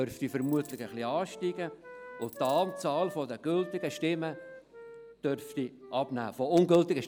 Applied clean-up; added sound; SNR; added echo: none; Wind instrument, woodwind instrument + Coin (dropping); 17 dB; none.